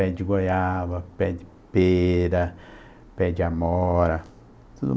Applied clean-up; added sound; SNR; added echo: none; none; none; none.